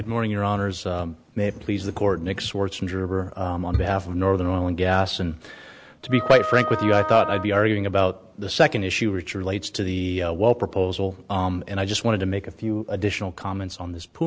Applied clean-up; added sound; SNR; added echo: none; Wind instrument, woodwind instrument; 5 dB; none.